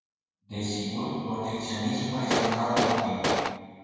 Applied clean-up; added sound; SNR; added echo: none; Gunshot, gunfire; -3 dB; reverberation time 2.1 s.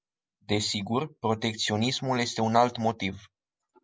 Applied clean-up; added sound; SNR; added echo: none; none; none; none.